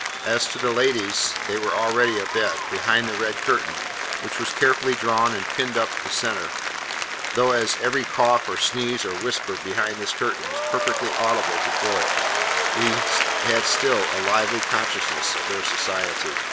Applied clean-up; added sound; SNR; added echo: none; Applause; 1 dB; none.